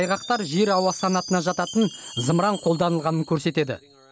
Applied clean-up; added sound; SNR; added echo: none; Chime; 14 dB; none.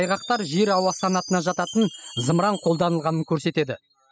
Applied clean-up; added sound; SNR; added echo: classical method spectral subtraction.